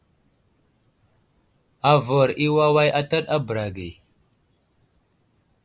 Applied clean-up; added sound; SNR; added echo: none; none; none; none.